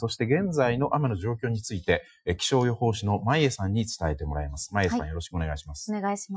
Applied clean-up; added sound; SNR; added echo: classical method Wiener filter.